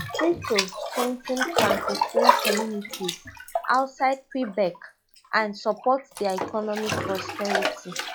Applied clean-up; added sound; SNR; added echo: classical method log-MMSE.